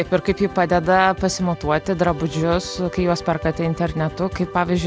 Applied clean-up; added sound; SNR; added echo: none; none; none; none.